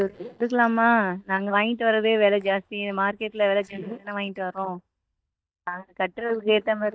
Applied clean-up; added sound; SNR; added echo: neural mask model DeepFilterNet 3.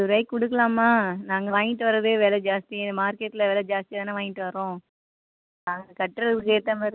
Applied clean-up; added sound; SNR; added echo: none; none; none; none.